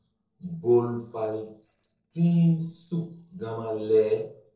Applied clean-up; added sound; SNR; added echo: neural separator model SepFormer DNS4.